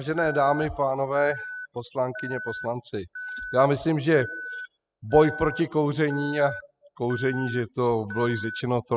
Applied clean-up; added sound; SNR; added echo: classical method spectral subtraction.